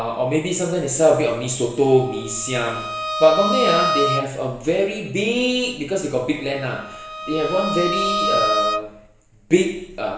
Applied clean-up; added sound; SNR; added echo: none; Bowed string instrument; 4 dB; reverberation time 0.8 s.